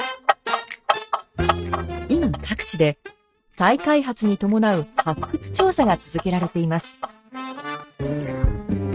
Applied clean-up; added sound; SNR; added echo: neural mask model RNNoise.